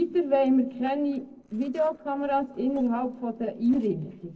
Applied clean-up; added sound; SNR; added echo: neural separator model SepFormer DNS4.